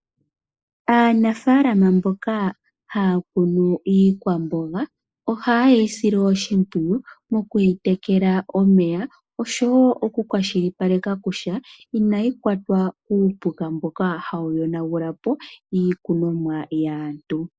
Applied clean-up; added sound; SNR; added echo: neural mask model Resemble Enhance denoiser.